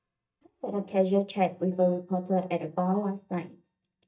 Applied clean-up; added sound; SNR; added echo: neural mask model DeepFilterNet 3.